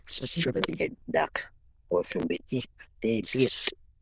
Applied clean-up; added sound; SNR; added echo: neural diffusion model UNIVERSE++.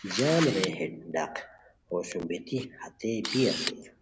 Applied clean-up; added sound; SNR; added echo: none; Camera; 10 dB; none.